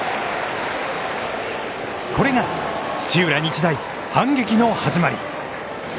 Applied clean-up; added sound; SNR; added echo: none; none; none; none.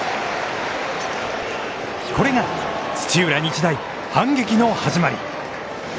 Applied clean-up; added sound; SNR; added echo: none; Scratching (performance technique); 18 dB; none.